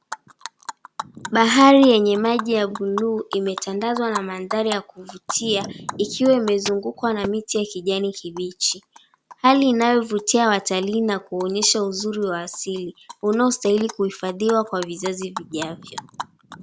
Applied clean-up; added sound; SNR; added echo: none; Animal; 15 dB; none.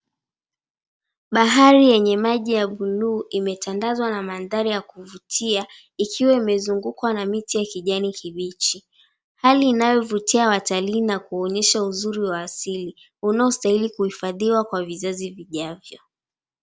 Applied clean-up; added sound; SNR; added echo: none; none; none; none.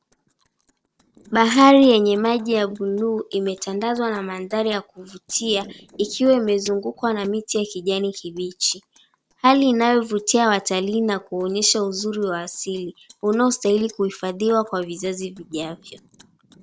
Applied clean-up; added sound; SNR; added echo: neural separator model SepFormer DNS4.